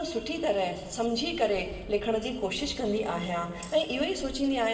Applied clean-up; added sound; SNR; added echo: none; none; none; reverberation time 2.0 s.